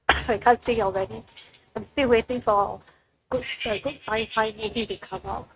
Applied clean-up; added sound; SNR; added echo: neural mask model RNNoise.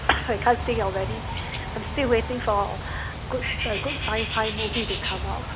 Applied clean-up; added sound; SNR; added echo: none; Bird; 3 dB; none.